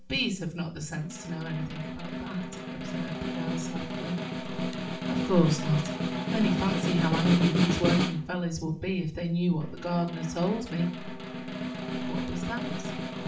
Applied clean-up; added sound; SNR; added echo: none; Snare drum; 1 dB; reverberation time 0.4 s.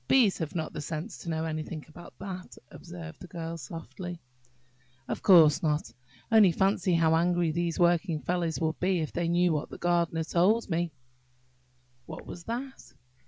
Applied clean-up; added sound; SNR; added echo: none; none; none; none.